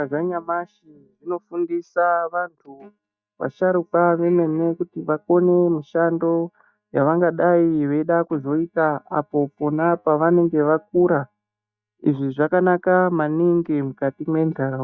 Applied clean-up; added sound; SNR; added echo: neural mask model DeepFilterNet 3.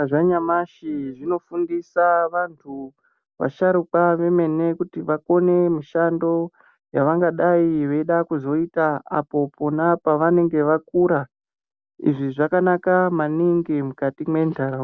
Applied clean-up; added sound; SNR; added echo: none; none; none; none.